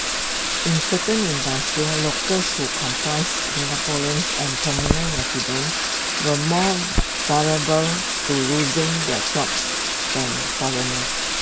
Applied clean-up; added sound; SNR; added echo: none; Bathtub (filling or washing); -2 dB; none.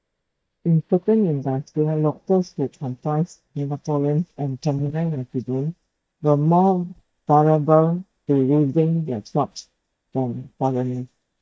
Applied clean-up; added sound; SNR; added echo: neural mask model DeepFilterNet 3.